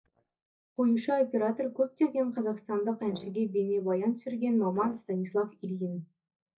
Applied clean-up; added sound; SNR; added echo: neural mask model DeepFilterNet 3.